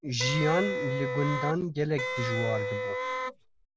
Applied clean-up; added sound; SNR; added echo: none; Wind instrument, woodwind instrument; 2 dB; none.